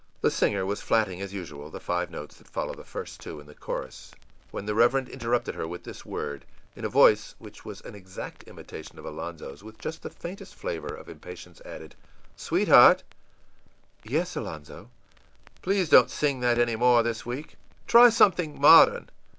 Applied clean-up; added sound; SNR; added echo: none; Crackle; 19 dB; none.